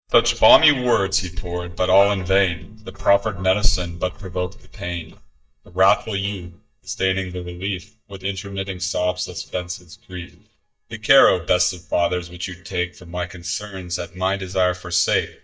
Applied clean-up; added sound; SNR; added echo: neural mask model DeepFilterNet 3.